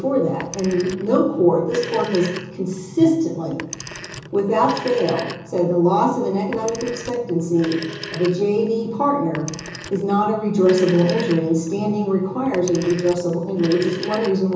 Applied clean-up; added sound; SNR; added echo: none; Telephone; 16 dB; reverberation time 0.7 s.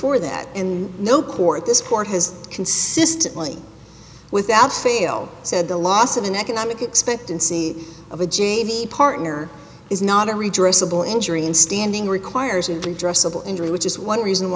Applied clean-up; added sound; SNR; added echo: none; none; none; none.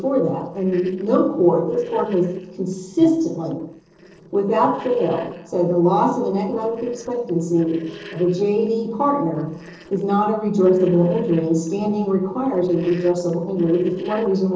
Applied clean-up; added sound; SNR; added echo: neural separator model SepFormer DNS4.